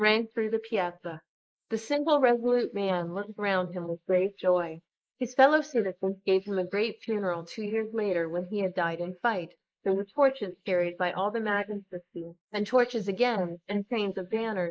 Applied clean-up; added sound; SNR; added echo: neural mask model Resemble Enhance denoiser.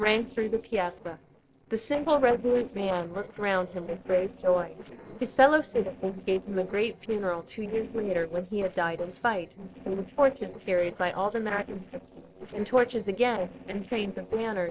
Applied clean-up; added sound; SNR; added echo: neural separator model SepFormer DNS4.